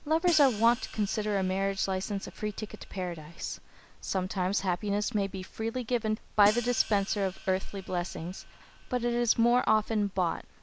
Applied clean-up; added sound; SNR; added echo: none; Hi-hat; 16 dB; none.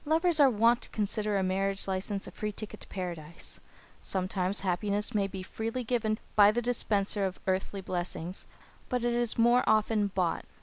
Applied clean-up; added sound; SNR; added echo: none; none; none; none.